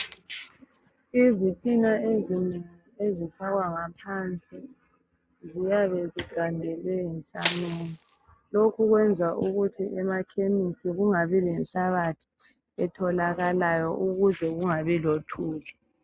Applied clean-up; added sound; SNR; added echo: none; Crushing; 4 dB; none.